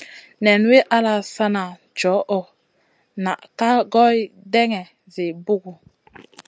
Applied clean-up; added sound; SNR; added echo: none; none; none; none.